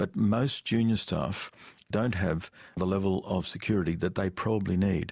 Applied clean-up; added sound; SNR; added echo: none; none; none; none.